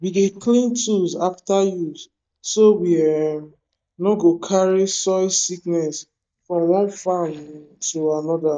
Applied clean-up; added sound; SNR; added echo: neural mask model DeepFilterNet 3.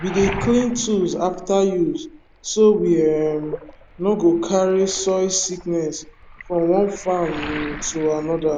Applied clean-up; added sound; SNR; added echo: none; Waves, surf; 15 dB; none.